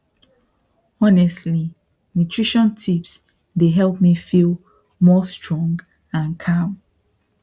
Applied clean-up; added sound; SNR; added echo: none; none; none; none.